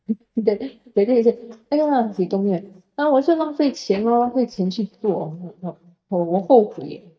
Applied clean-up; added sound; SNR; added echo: neural mask model DeepFilterNet 3.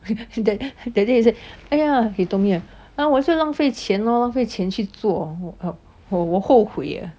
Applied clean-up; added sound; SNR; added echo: none; none; none; none.